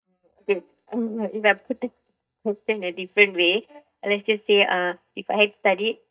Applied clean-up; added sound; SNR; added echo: neural mask model DeepFilterNet 3.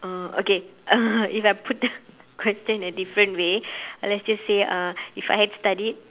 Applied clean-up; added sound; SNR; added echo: none; none; none; none.